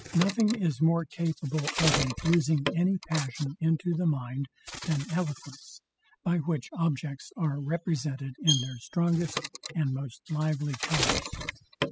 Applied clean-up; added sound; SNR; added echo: classical method spectral subtraction.